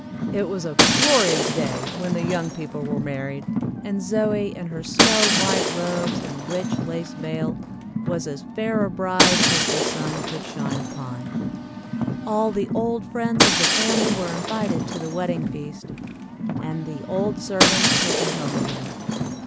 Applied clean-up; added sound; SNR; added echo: none; Shatter + Car; -3 dB; none.